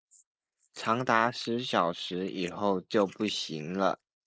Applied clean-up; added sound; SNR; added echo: neural mask model Resemble Enhance denoiser.